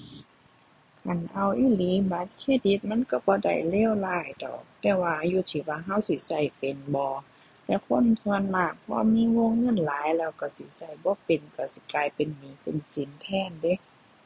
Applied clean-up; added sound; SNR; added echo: none; none; none; none.